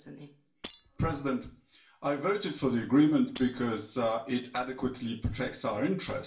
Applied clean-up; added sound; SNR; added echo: none; Shatter; 20 dB; reverberation time 0.3 s.